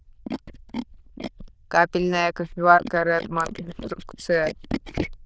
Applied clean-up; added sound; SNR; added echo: neural diffusion model UNIVERSE++.